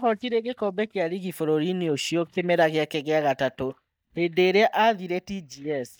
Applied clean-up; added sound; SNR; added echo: neural mask model DeepFilterNet 3.